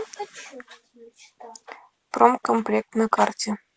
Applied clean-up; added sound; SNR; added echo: none; none; none; none.